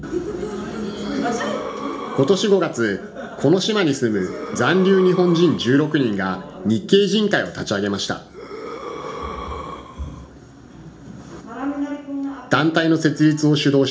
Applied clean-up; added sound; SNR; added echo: none; Breathing; 14 dB; reverberation time 0.4 s.